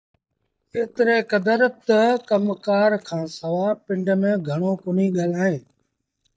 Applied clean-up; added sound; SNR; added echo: neural mask model DeepFilterNet 3.